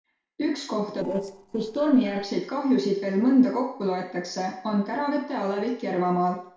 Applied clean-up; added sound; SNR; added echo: neural separator model SepFormer DNS4.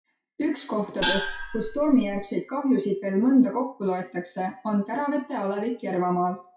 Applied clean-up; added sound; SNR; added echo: classical method WPE with log-MMSE.